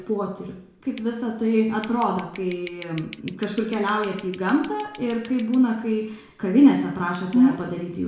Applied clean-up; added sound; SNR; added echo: none; Scissors; 10 dB; reverberation time 0.6 s.